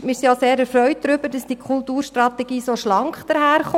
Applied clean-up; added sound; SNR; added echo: none; none; none; none.